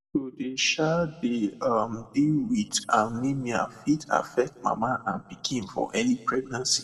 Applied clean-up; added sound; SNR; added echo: none; none; none; reverberation time 1.3 s.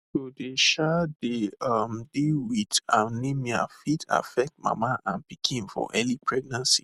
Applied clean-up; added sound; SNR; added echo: none; none; none; none.